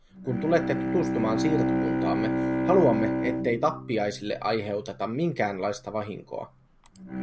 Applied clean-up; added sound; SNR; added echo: none; Bowed string instrument; 1 dB; none.